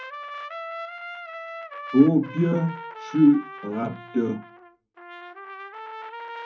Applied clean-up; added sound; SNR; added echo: none; Trumpet; 13 dB; reverberation time 0.3 s.